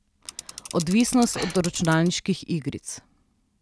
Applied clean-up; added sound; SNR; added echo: none; Breathing + Mechanisms / Bicycle; 13 dB; none.